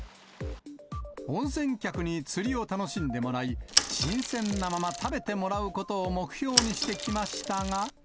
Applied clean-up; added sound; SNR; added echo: none; Mechanisms / Bicycle; 0 dB; none.